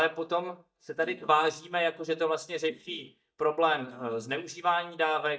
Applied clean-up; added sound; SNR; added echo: neural mask model DeepFilterNet 3.